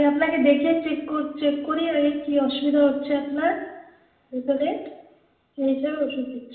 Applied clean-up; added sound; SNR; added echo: none; none; none; reverberation time 0.8 s.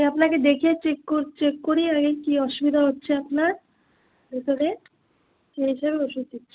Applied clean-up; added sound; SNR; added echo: none; none; none; none.